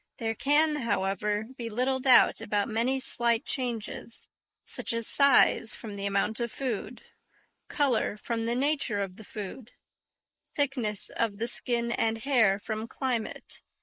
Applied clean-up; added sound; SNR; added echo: neural mask model Resemble Enhance denoiser.